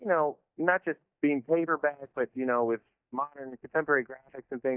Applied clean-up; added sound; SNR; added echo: neural mask model DeepFilterNet 3.